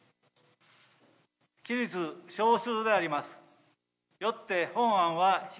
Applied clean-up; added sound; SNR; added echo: none; none; none; none.